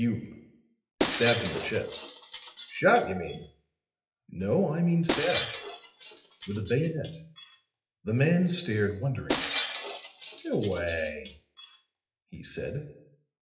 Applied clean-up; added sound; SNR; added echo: classical method WPE with log-MMSE.